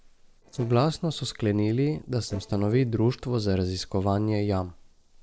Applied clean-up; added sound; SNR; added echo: neural separator model SepFormer DNS4.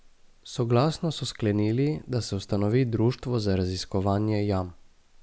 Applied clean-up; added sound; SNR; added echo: none; none; none; none.